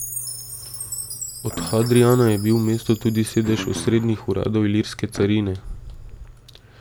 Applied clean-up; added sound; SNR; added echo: none; Chime + Guitar; 13 dB; none.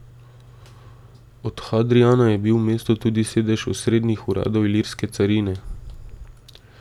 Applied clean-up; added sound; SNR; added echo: none; none; none; none.